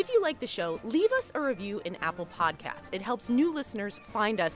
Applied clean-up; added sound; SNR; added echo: none; none; none; none.